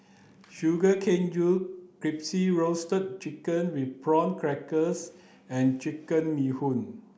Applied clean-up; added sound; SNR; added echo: none; none; none; none.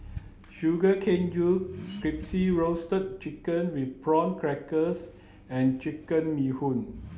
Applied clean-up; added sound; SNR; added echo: none; Accelerating, revving, vroom; 17 dB; none.